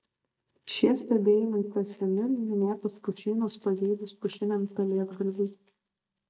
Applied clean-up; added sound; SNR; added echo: neural mask model DeepFilterNet 3.